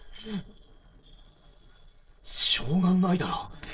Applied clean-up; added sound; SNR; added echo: neural separator model SepFormer DNS4.